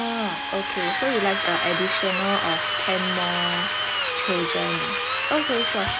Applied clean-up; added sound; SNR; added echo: none; Drill; -3 dB; none.